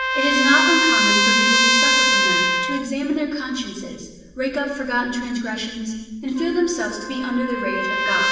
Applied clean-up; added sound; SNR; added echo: none; Trumpet; -2 dB; reverberation time 1.1 s.